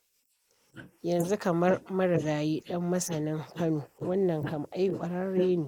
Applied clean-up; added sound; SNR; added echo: neural mask model Resemble Enhance denoiser.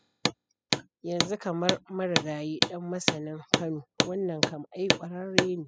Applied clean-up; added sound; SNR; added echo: classical method spectral subtraction.